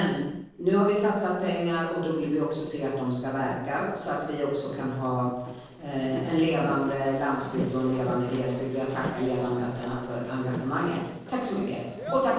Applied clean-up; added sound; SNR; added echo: neural separator model SepFormer DNS4.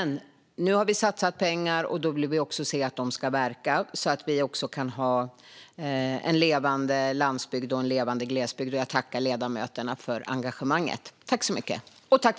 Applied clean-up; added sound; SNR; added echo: none; none; none; none.